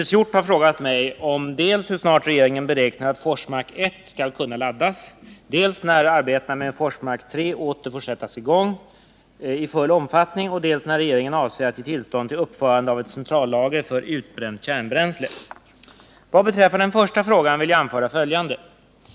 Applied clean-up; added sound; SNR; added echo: none; none; none; none.